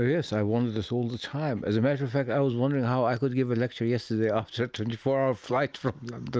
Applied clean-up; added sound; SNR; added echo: none; none; none; none.